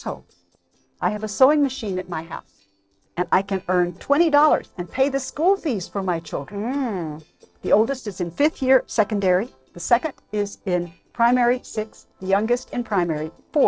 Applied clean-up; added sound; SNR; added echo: neural separator model SepFormer DNS4.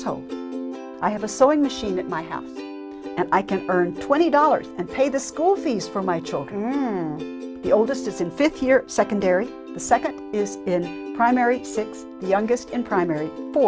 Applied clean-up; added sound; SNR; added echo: none; Plucked string instrument; 11 dB; none.